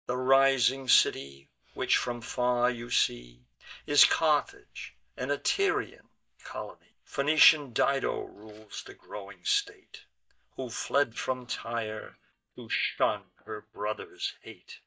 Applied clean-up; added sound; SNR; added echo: neural mask model DeepFilterNet 3.